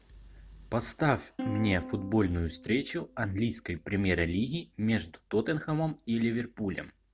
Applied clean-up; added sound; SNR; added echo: none; Plucked string instrument; 13 dB; none.